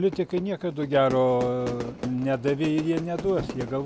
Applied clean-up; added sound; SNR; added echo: none; Fire / Fireworks; 11 dB; none.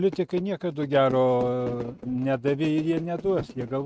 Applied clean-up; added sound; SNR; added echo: neural mask model RNNoise.